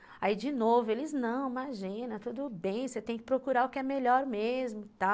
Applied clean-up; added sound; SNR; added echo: none; none; none; none.